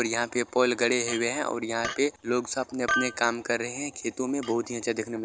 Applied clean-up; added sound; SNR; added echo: none; Chink, clink; 10 dB; none.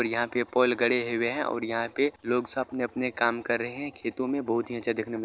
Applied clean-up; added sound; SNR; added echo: none; none; none; none.